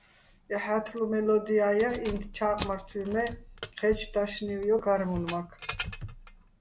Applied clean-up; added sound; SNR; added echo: none; Keys jangling; 13 dB; none.